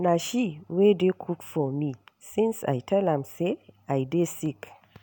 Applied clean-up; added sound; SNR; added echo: none; none; none; none.